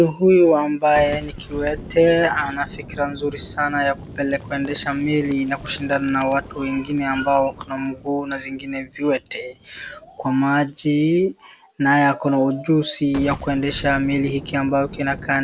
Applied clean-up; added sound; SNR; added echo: none; Boom; 17 dB; none.